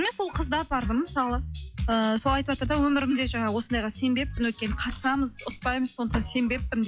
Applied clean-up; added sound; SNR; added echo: classical method log-MMSE.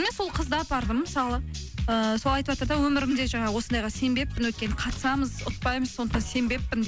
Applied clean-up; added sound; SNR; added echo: none; Drawer open or close; 17 dB; none.